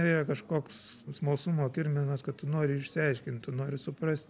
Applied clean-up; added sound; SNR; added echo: none; none; none; none.